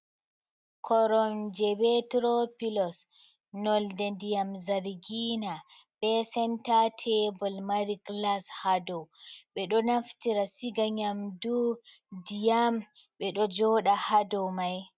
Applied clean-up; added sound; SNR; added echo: none; none; none; none.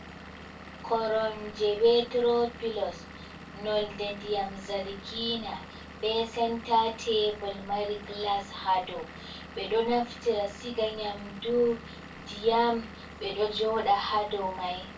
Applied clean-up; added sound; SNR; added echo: none; Engine / Vehicle; 15 dB; reverberation time 0.2 s.